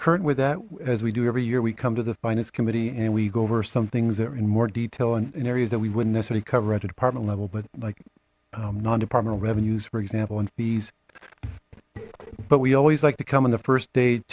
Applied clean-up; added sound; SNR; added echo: none; none; none; none.